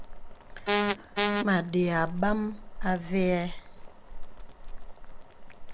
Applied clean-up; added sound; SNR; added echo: none; Boiling; 7 dB; none.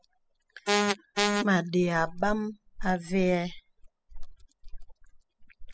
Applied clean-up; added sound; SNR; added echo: classical method spectral subtraction.